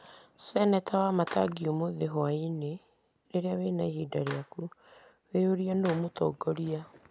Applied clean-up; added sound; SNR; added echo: none; Clapping; 17 dB; none.